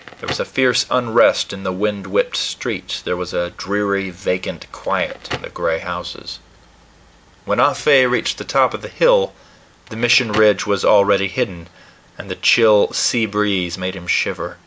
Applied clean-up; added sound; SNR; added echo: none; Crackle; 20 dB; none.